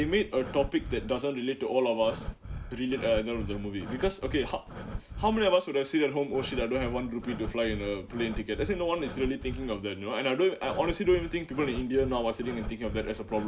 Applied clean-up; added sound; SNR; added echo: none; Breathing; 10 dB; none.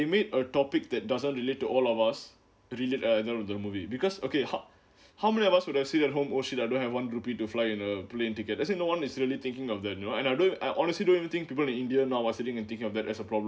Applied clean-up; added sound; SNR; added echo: none; none; none; none.